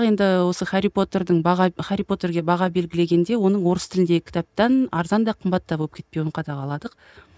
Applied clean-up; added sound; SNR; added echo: none; none; none; none.